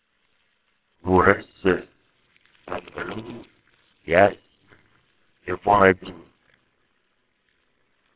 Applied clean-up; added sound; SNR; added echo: neural separator model SepFormer WHAMR!.